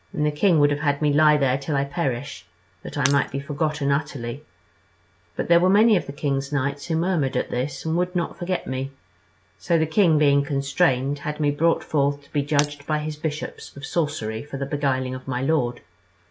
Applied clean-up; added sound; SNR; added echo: none; Shatter; 14 dB; none.